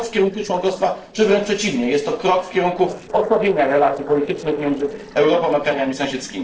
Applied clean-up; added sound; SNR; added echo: neural separator model SepFormer DNS4.